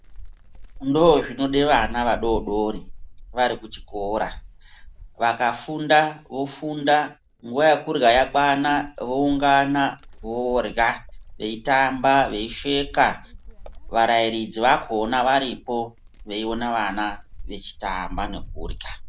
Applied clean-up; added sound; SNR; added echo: none; Wind; 14 dB; none.